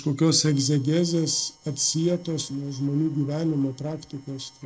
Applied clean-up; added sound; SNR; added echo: neural separator model SepFormer DNS4.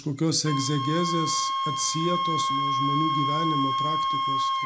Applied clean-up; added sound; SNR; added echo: none; Wind instrument, woodwind instrument; -2 dB; reverberation time 0.2 s.